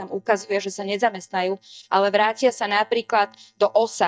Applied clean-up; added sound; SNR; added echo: neural mask model DeepFilterNet 3.